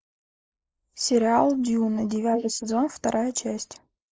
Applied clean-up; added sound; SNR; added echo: neural mask model Resemble Enhance denoiser.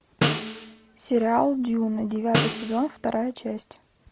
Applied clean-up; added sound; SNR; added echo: none; Snare drum; 3 dB; none.